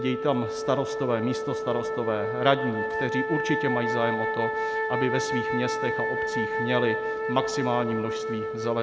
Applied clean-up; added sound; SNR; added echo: none; Wind instrument, woodwind instrument; 0 dB; none.